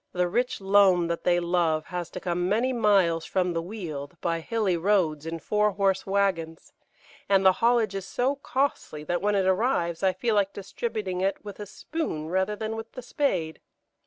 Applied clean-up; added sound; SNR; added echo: none; none; none; none.